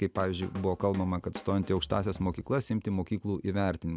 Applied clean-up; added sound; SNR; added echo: none; Drum kit; 17 dB; none.